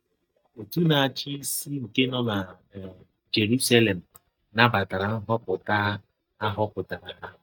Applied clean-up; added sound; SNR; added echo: neural mask model DeepFilterNet 3.